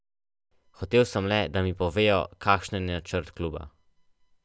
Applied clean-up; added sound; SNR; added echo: none; none; none; none.